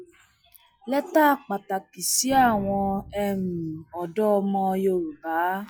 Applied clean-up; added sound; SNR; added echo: classical method log-MMSE.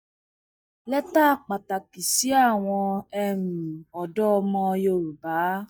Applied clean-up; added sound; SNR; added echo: neural mask model DeepFilterNet 3.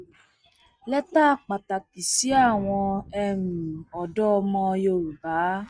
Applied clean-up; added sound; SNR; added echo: neural mask model RNNoise.